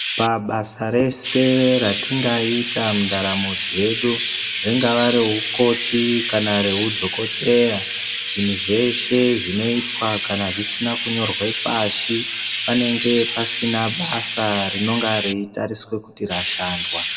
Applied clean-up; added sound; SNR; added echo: none; Chirp, tweet; 4 dB; reverberation time 0.9 s.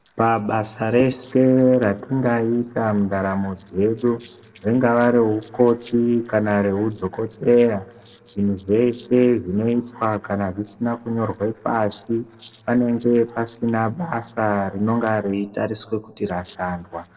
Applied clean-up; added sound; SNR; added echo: neural separator model SepFormer DNS4.